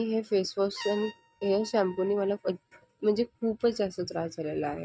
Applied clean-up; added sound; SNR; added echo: neural mask model RNNoise.